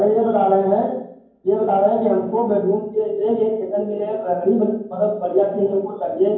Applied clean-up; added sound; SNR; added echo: none; none; none; reverberation time 0.9 s.